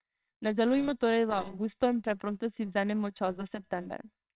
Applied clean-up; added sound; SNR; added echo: neural separator model SepFormer WHAMR!.